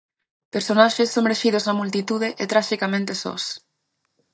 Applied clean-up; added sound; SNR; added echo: neural mask model DeepFilterNet 3.